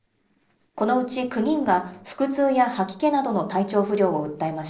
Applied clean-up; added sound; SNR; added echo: neural separator model SepFormer DNS4.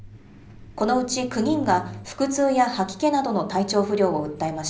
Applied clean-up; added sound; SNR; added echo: none; Truck; 19 dB; reverberation time 0.5 s.